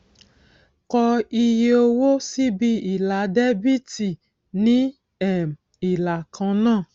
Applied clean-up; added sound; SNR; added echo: none; none; none; none.